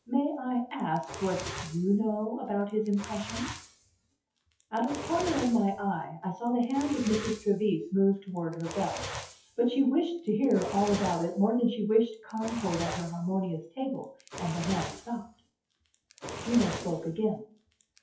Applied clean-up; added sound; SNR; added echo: classical method WPE with log-MMSE.